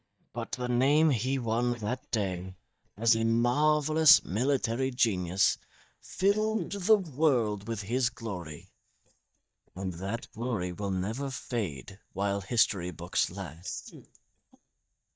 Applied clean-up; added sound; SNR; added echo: neural mask model DeepFilterNet 3.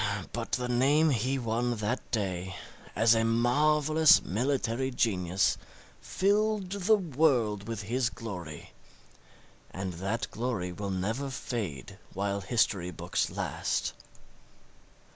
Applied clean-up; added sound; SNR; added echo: none; none; none; none.